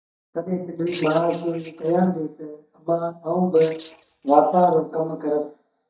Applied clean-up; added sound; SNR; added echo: neural mask model DeepFilterNet 3.